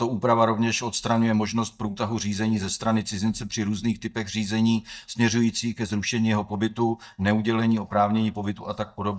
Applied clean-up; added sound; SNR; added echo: neural mask model DeepFilterNet 3.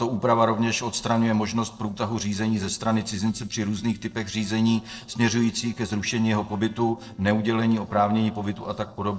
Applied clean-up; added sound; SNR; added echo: neural separator model SepFormer DNS4.